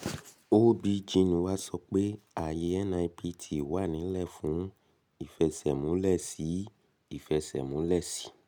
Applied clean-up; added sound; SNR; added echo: none; none; none; none.